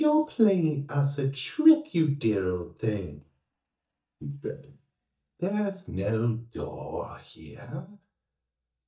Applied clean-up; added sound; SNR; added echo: neural mask model DeepFilterNet 3.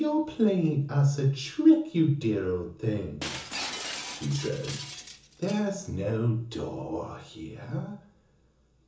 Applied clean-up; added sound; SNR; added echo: none; Shatter; 12 dB; reverberation time 0.7 s.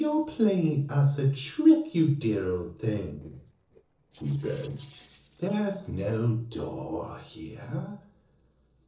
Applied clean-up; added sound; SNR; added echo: neural separator model SepFormer DNS4.